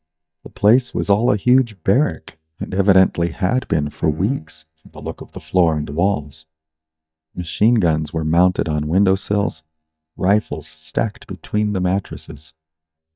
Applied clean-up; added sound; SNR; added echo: neural mask model DeepFilterNet 3.